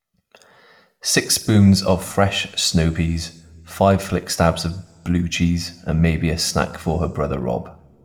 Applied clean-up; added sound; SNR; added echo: none; none; none; reverberation time 0.7 s.